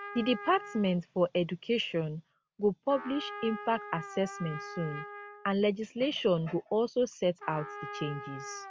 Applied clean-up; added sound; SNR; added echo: none; Trumpet; 13 dB; none.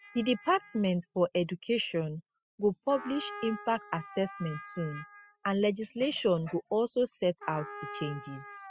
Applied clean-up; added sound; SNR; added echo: classical method spectral subtraction.